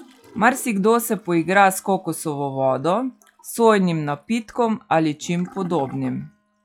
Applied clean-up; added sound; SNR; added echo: classical method log-MMSE.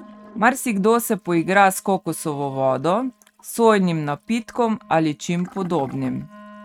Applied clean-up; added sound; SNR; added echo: neural mask model RNNoise.